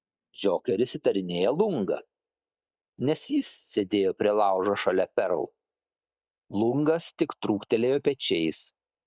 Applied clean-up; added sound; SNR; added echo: neural mask model DeepFilterNet 3.